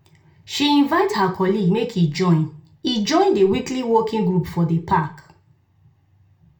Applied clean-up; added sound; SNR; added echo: none; none; none; reverberation time 0.3 s.